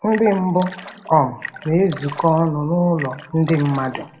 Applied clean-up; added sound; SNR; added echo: none; Splash, splatter; 17 dB; reverberation time 1.4 s.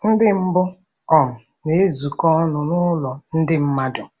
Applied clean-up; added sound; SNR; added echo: none; none; none; none.